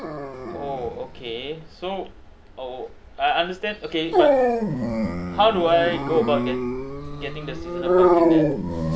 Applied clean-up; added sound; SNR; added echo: none; Dog; -3 dB; none.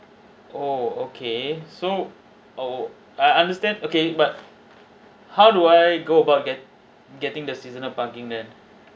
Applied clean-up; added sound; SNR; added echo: none; none; none; none.